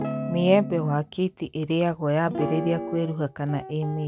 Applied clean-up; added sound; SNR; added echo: none; Guitar; 9 dB; none.